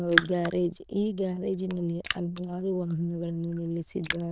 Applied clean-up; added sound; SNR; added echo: neural diffusion model UNIVERSE++.